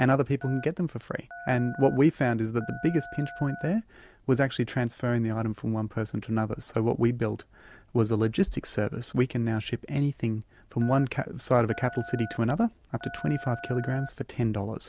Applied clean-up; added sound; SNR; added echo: none; Telephone; 16 dB; none.